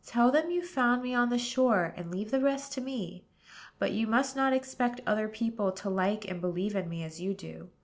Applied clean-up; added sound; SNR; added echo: none; none; none; none.